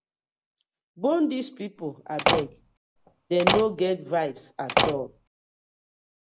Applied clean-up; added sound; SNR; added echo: none; Slam; -2 dB; none.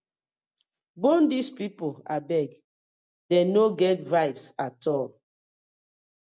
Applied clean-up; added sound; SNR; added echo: none; none; none; none.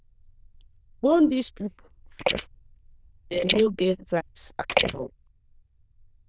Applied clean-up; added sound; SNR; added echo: neural diffusion model UNIVERSE++.